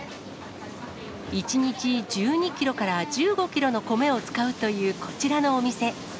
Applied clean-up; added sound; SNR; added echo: none; none; none; none.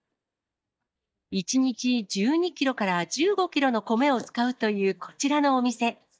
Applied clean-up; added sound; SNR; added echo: neural mask model DeepFilterNet 3.